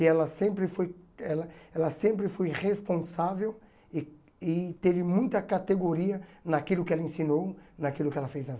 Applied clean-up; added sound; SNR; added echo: none; none; none; none.